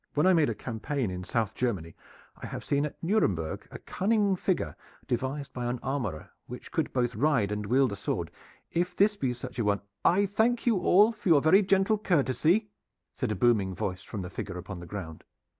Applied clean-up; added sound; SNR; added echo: none; none; none; none.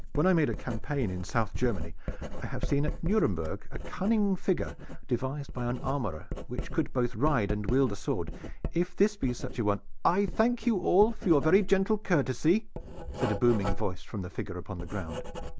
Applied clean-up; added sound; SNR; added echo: none; Writing; 4 dB; none.